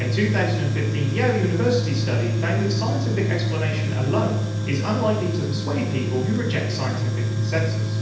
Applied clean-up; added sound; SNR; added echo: none; Tools; -2 dB; reverberation time 0.8 s.